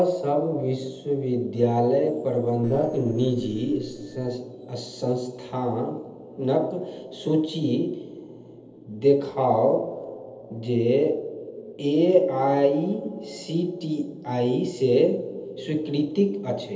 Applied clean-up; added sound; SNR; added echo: neural separator model SepFormer DNS4.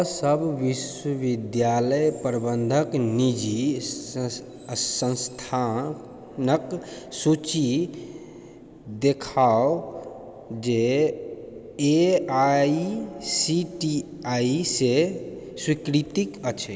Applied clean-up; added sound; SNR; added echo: none; none; none; none.